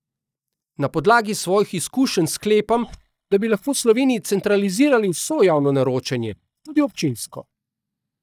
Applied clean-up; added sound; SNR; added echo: neural mask model DeepFilterNet 3.